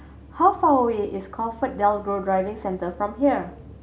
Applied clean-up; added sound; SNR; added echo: none; none; none; none.